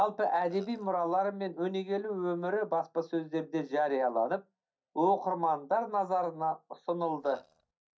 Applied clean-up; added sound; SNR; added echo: neural mask model DeepFilterNet 3.